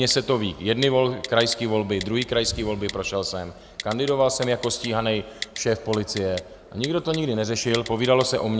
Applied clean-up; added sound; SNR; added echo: none; Typing; 16 dB; none.